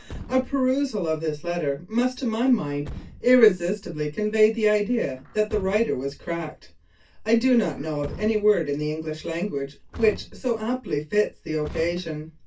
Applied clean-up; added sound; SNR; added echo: none; Truck; 19 dB; reverberation time 0.2 s.